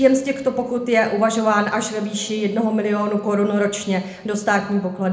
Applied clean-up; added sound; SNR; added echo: none; none; none; reverberation time 0.7 s.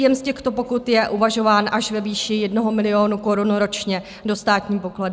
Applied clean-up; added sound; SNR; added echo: none; none; none; none.